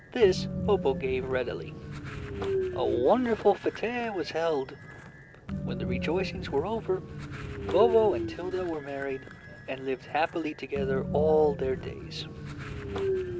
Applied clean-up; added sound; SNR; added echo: none; Train; 6 dB; none.